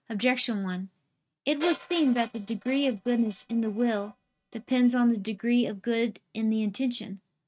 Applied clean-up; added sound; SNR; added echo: neural mask model RNNoise.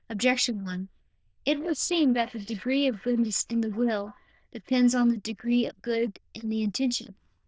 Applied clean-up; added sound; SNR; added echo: neural diffusion model UNIVERSE++.